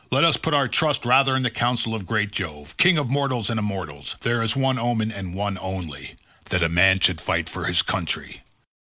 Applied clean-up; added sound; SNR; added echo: none; none; none; none.